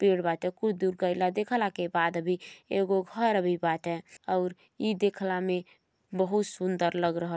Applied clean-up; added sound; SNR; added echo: none; none; none; none.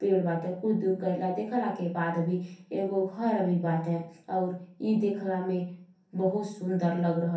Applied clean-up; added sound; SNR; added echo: none; none; none; reverberation time 0.6 s.